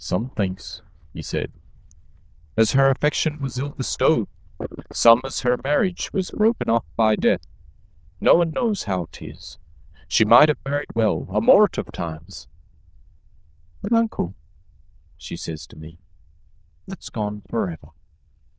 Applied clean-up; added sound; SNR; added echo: neural diffusion model UNIVERSE++.